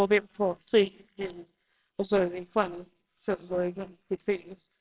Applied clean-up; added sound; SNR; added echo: neural separator model SepFormer WHAMR!.